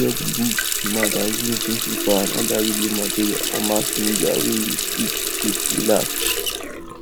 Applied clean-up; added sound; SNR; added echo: none; Water tap, faucet; -1 dB; none.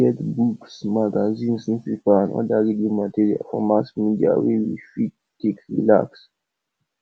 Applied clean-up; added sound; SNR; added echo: none; none; none; none.